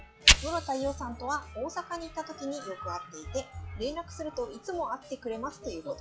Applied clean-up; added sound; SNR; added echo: classical method log-MMSE.